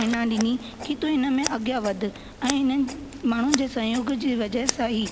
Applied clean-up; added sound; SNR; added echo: none; Scissors; 10 dB; none.